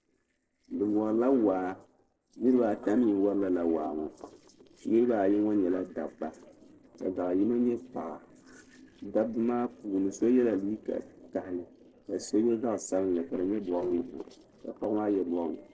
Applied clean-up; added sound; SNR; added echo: neural separator model SepFormer DNS4.